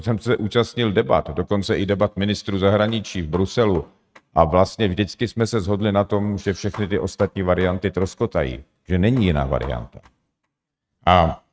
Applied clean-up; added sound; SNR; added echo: neural mask model RNNoise.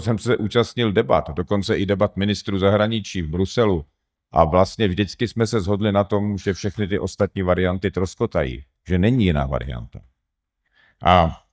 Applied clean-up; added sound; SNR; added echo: neural mask model DeepFilterNet 3.